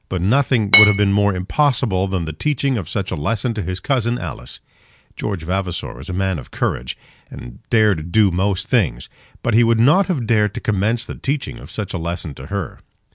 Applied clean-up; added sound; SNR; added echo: none; Glass; -4 dB; none.